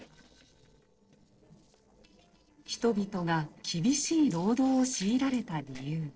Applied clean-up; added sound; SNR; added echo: neural separator model SepFormer DNS4.